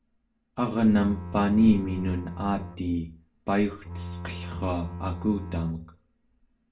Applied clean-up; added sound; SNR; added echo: none; Bowed string instrument; 11 dB; reverberation time 0.3 s.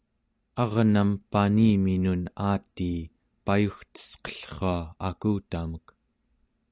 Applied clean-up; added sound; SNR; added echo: none; none; none; none.